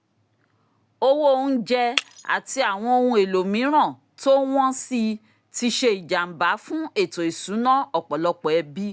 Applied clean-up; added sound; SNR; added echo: none; Shatter; 15 dB; none.